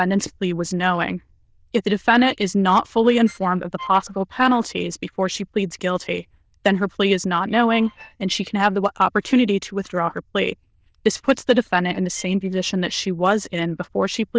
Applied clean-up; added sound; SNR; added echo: neural diffusion model UNIVERSE++.